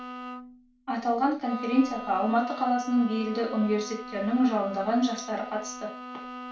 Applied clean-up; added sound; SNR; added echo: none; Bowed string instrument; 12 dB; reverberation time 0.3 s.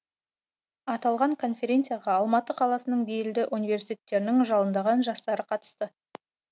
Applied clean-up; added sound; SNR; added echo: none; none; none; none.